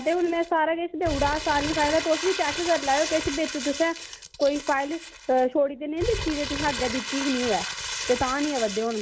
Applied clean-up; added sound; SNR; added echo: none; Crumpling, crinkling; 8 dB; none.